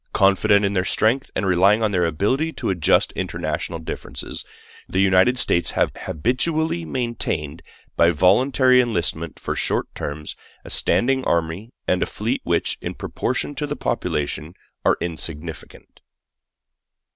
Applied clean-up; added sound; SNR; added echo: none; none; none; none.